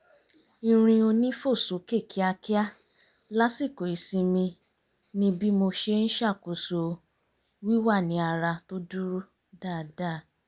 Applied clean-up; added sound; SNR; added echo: none; none; none; none.